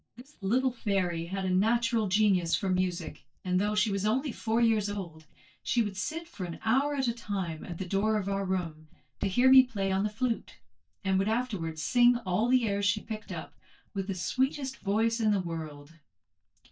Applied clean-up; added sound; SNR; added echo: neural mask model DeepFilterNet 3.